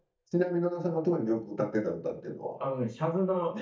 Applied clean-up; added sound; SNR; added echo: neural mask model DeepFilterNet 3.